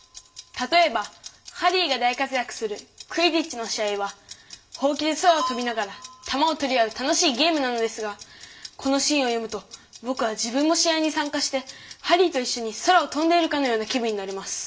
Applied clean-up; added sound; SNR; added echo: none; none; none; reverberation time 0.3 s.